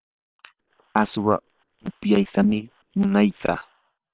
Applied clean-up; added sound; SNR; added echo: neural separator model SepFormer WHAM!.